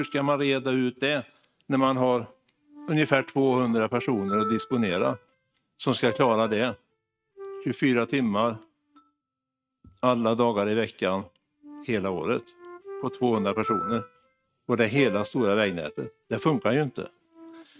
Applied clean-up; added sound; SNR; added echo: neural mask model RNNoise.